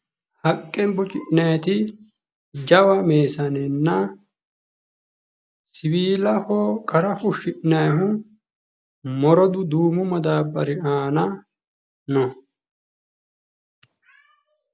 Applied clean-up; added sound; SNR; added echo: none; none; none; none.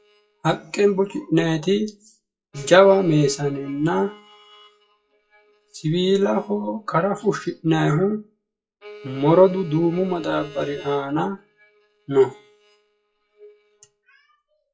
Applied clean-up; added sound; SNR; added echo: classical method WPE with log-MMSE.